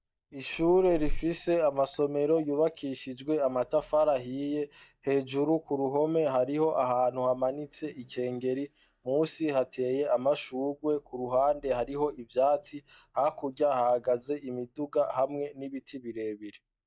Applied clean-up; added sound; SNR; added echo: neural mask model DeepFilterNet 3.